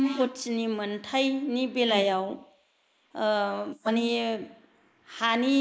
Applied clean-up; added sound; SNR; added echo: neural mask model Resemble Enhance denoiser.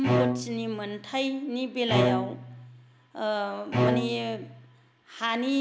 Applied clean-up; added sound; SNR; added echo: none; Bowed string instrument; -1 dB; none.